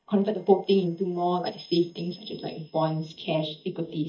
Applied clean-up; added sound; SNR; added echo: neural mask model DeepFilterNet 3.